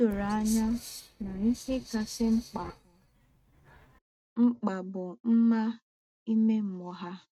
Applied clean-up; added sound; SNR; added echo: neural mask model RNNoise.